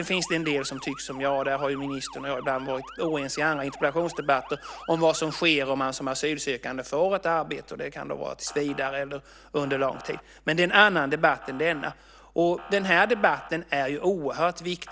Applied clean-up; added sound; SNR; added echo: none; Motor vehicle (road) / Siren; 19 dB; none.